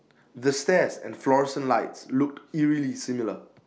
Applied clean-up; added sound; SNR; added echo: none; none; none; none.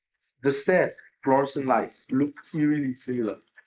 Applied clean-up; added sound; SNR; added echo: neural mask model Resemble Enhance denoiser.